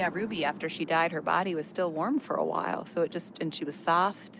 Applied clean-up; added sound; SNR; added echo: none; none; none; none.